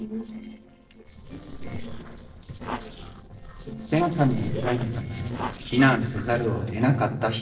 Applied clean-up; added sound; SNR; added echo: neural separator model SepFormer DNS4.